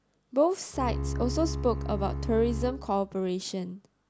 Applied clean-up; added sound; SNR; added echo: none; Bowed string instrument; 4 dB; none.